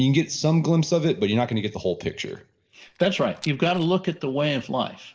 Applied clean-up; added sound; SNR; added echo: neural separator model SepFormer DNS4.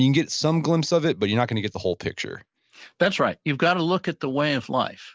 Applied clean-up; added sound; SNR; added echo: none; none; none; none.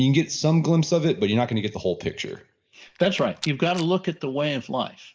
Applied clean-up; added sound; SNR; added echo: neural mask model DeepFilterNet 3.